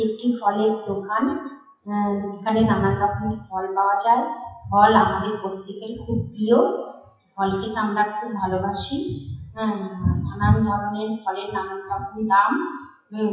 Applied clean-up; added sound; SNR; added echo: classical method WPE with log-MMSE.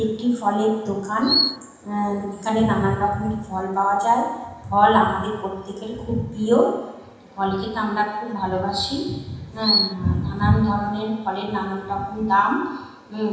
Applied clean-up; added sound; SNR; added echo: none; Chirp, tweet; 4 dB; reverberation time 1.1 s.